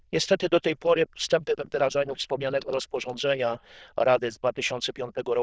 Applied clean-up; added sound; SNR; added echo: neural diffusion model UNIVERSE++.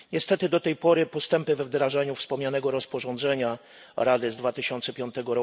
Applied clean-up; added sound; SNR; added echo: none; none; none; none.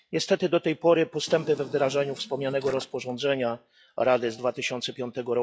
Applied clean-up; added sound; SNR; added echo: classical method log-MMSE.